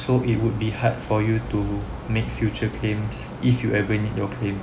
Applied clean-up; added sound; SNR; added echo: none; none; none; none.